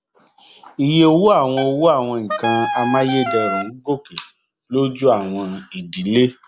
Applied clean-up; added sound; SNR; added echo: none; Wind instrument, woodwind instrument; 5 dB; none.